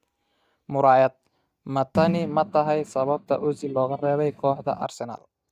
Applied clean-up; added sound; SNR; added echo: neural mask model DeepFilterNet 3.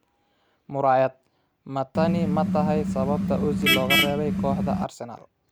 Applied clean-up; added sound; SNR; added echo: none; Vehicle horn, car horn, honking; -3 dB; none.